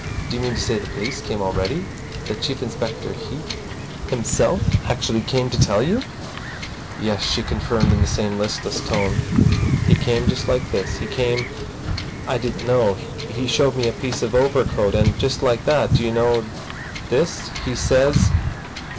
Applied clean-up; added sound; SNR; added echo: none; Wind / Ocean / Boat, Water vehicle; 1 dB; none.